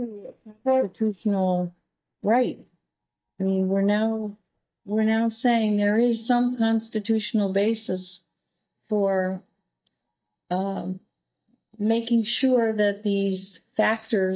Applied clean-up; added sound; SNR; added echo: neural mask model DeepFilterNet 3.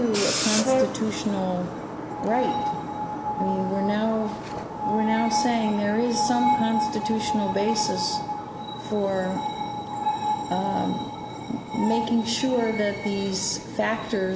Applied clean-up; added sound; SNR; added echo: none; Brass instrument + Screech; 2 dB; none.